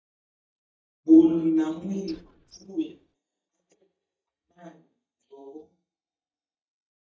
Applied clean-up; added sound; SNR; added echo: neural mask model DeepFilterNet 3.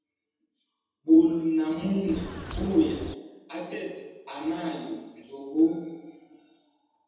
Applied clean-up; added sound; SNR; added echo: none; Bird; 9 dB; reverberation time 1.1 s.